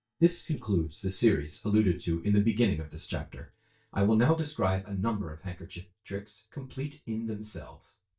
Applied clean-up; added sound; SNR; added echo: neural mask model DeepFilterNet 3.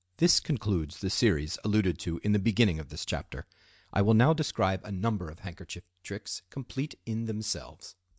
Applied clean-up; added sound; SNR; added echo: none; none; none; none.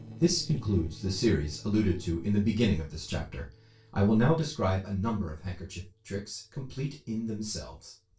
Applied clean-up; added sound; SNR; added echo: neural separator model SepFormer DNS4.